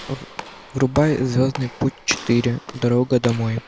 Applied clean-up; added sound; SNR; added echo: none; Walk, footsteps / Slam; 15 dB; none.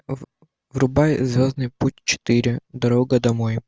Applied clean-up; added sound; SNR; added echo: none; none; none; none.